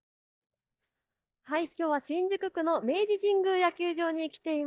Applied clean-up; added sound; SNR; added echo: neural mask model DeepFilterNet 3.